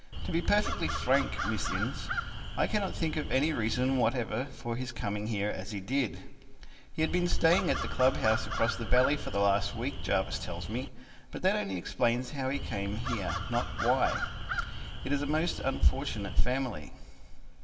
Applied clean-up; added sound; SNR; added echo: none; Crow; 6 dB; reverberation time 1.5 s.